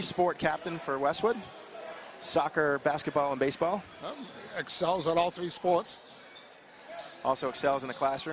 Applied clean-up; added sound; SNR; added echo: none; none; none; none.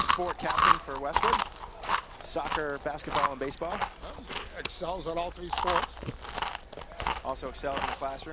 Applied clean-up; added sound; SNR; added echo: none; Chewing, mastication; -4 dB; none.